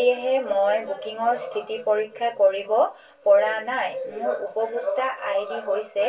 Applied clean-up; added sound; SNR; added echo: none; none; none; reverberation time 0.2 s.